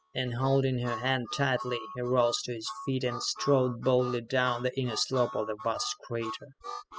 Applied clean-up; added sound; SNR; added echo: classical method spectral subtraction.